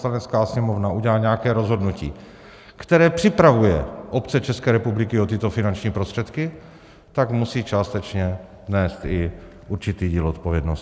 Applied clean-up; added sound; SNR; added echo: none; none; none; none.